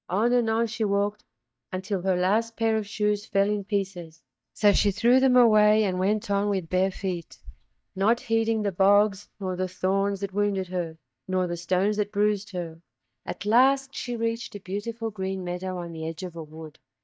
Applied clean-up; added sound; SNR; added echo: neural mask model DeepFilterNet 3.